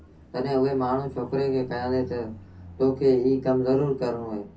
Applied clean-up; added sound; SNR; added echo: none; Car passing by; 20 dB; reverberation time 0.3 s.